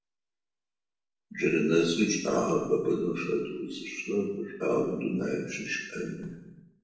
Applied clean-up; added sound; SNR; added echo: none; none; none; reverberation time 0.9 s.